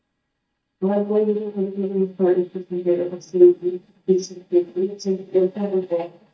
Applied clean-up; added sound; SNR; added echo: neural mask model DeepFilterNet 3.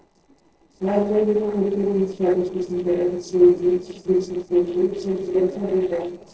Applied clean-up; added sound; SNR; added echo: neural separator model SepFormer DNS4.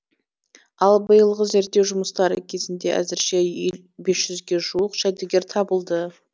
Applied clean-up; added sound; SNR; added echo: none; none; none; none.